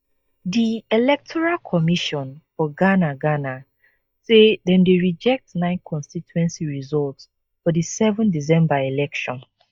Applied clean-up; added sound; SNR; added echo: neural mask model DeepFilterNet 3.